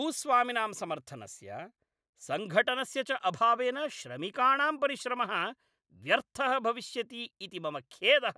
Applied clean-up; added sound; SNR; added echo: none; none; none; none.